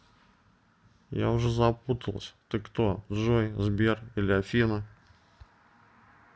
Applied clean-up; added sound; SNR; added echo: none; none; none; none.